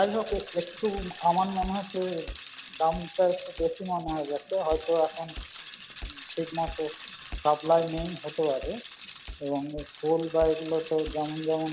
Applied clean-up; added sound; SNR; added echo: none; Bicycle; 13 dB; none.